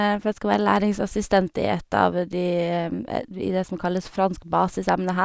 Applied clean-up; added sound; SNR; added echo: none; none; none; none.